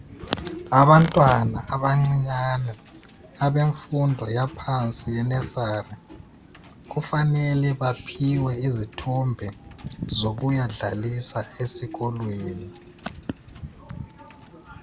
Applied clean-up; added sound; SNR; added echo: none; Bowed string instrument + Wind / Boat, Water vehicle; 17 dB; none.